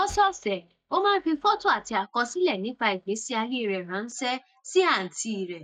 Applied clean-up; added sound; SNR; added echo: neural mask model DeepFilterNet 3.